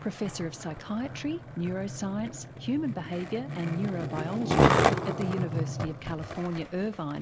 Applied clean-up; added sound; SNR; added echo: none; Skateboard; -2 dB; none.